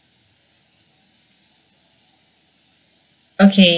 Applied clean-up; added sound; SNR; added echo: none; none; none; none.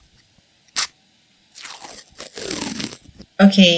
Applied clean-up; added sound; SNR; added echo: none; Packing tape, duct tape; 12 dB; none.